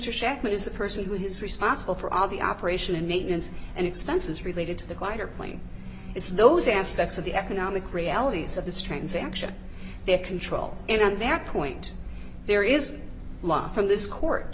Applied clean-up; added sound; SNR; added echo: none; none; none; none.